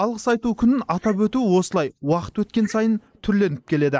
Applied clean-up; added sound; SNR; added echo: neural mask model Resemble Enhance denoiser.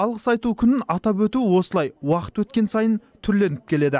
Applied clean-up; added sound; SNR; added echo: none; none; none; none.